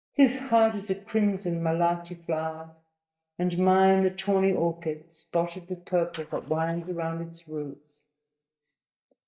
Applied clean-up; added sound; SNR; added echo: neural mask model DeepFilterNet 3.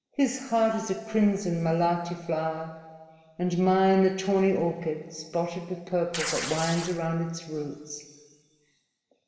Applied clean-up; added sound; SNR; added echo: none; Tearing; 6 dB; reverberation time 1.9 s.